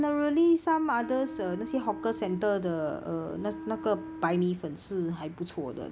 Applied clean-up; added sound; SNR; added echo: none; Wind instrument, woodwind instrument; 12 dB; none.